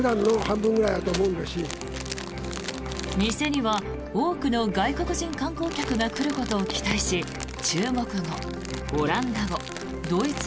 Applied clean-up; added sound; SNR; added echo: none; Crumpling, crinkling; 13 dB; none.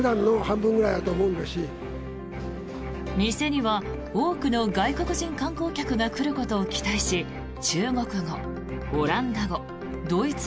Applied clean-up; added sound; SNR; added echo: none; none; none; none.